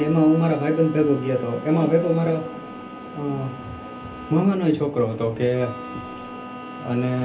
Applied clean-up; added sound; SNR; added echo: none; Bowed string instrument; 16 dB; reverberation time 0.3 s.